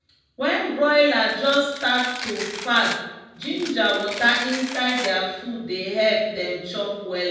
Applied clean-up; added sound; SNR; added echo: none; Domestic sounds, home sounds; 12 dB; reverberation time 1.1 s.